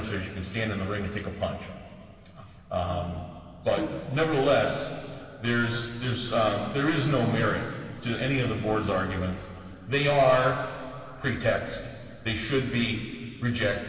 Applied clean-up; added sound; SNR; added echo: none; none; none; reverberation time 2.7 s.